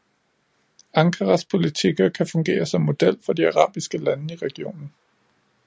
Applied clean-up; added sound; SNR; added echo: none; none; none; none.